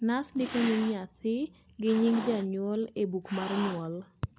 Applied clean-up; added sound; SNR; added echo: none; Cat; 13 dB; none.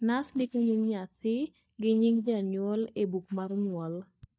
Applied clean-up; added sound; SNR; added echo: neural mask model DeepFilterNet 3.